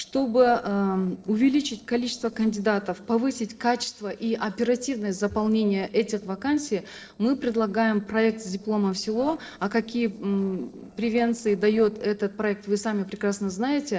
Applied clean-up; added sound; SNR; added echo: neural separator model SepFormer DNS4.